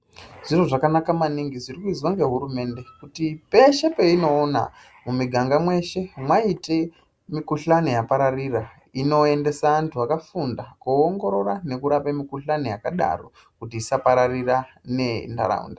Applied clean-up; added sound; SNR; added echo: none; none; none; none.